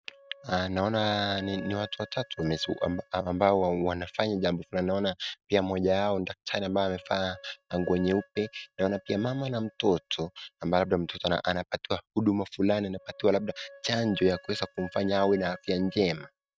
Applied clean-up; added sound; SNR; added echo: neural mask model RNNoise.